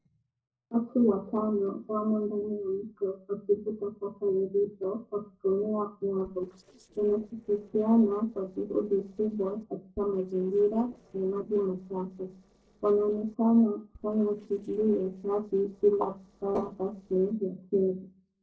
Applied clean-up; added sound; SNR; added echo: neural separator model SepFormer DNS4.